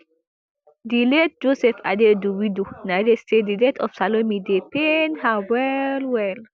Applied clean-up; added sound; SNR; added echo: none; none; none; none.